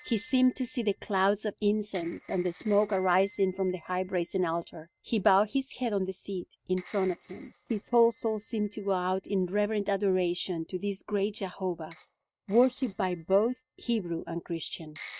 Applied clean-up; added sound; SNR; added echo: neural mask model RNNoise.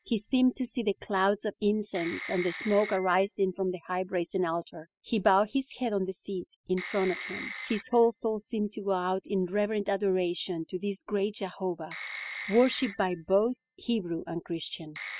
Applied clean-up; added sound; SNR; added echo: classical method spectral subtraction.